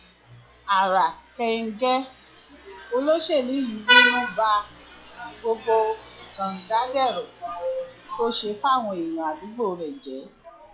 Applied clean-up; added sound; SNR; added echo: classical method log-MMSE.